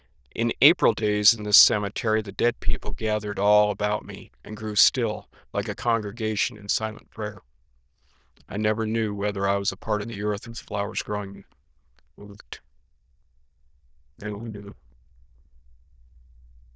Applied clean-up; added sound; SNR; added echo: neural diffusion model UNIVERSE++.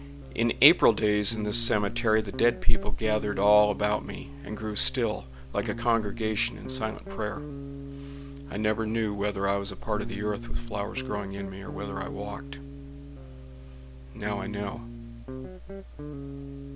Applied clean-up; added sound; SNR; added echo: none; Guitar; 14 dB; none.